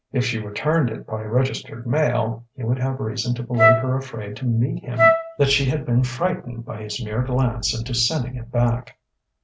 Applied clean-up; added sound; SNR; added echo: none; Wind instrument, woodwind instrument; -2 dB; none.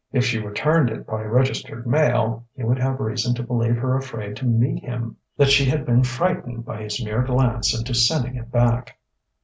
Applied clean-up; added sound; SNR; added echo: none; none; none; none.